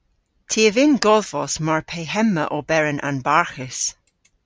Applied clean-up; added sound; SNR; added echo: none; none; none; none.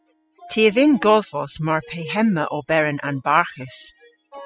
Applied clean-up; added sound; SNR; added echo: classical method spectral subtraction.